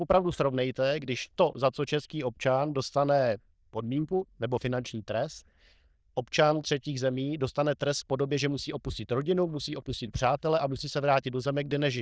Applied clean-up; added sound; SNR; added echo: neural diffusion model UNIVERSE++.